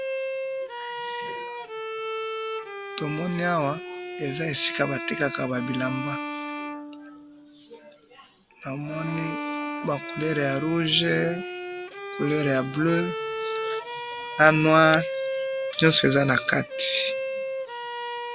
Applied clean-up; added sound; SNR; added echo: none; Bowed string instrument; 6 dB; none.